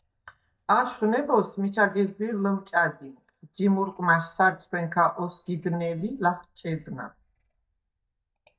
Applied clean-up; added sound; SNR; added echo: neural mask model DeepFilterNet 3.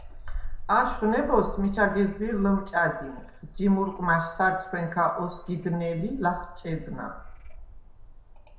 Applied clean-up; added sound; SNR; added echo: none; Frog; 10 dB; reverberation time 0.6 s.